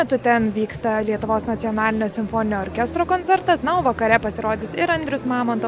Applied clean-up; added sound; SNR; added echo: none; none; none; none.